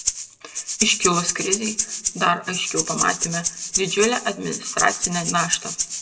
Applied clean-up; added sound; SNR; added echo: none; Rattle (instrument); 2 dB; reverberation time 0.8 s.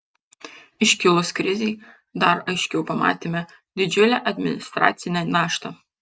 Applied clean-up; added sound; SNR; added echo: none; none; none; none.